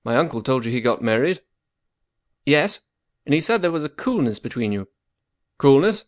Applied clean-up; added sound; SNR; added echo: none; none; none; none.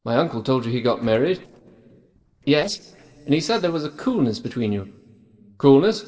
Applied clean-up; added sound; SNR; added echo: neural separator model SepFormer DNS4.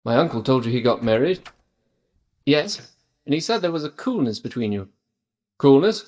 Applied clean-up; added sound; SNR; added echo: neural mask model DeepFilterNet 3.